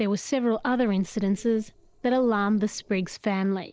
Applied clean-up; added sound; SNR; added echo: neural separator model SepFormer DNS4.